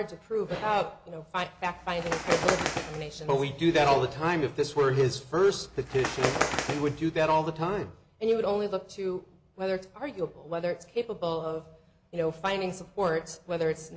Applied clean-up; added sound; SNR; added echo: none; Bird; 4 dB; none.